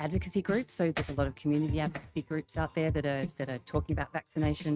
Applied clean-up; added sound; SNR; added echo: neural mask model RNNoise.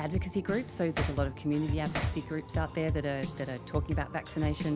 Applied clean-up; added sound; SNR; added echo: none; Drum kit + Hammer; 2 dB; none.